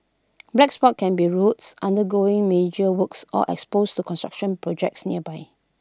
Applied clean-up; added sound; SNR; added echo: none; none; none; none.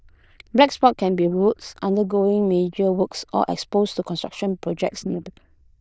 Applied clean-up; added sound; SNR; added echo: neural diffusion model UNIVERSE++.